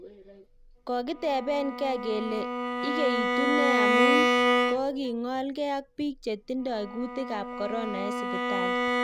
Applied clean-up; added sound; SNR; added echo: none; Bowed string instrument; -3 dB; none.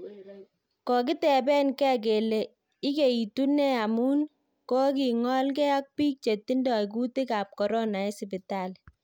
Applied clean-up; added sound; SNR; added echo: none; none; none; none.